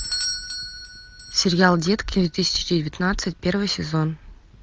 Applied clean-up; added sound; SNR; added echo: none; Bell / Doorbell; 12 dB; none.